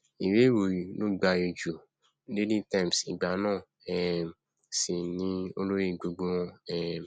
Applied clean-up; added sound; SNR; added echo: none; none; none; none.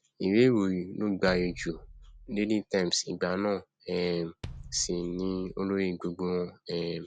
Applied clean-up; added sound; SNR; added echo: none; Bass drum; 17 dB; none.